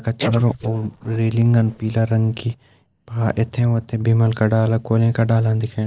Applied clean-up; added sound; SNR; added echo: neural mask model Resemble Enhance denoiser.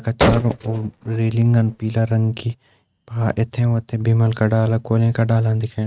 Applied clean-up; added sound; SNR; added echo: neural mask model RNNoise.